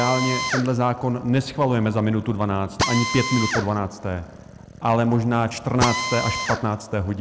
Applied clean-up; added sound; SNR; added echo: none; Drill; 7 dB; none.